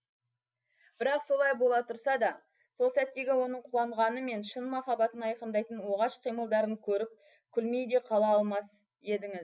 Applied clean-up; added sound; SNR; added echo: none; none; none; none.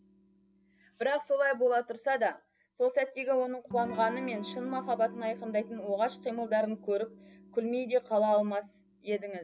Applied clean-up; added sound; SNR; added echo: none; Electric guitar / Strum; 17 dB; none.